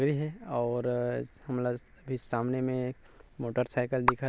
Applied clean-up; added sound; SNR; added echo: none; none; none; none.